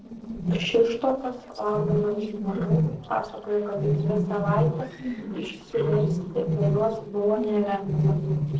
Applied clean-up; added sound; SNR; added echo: neural separator model SepFormer DNS4.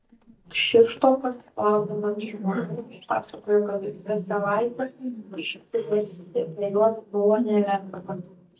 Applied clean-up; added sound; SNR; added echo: neural mask model DeepFilterNet 3.